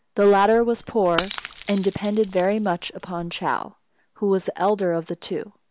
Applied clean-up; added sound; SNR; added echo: none; Shatter / Crushing; 15 dB; none.